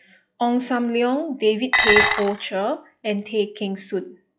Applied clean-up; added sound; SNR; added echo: classical method log-MMSE.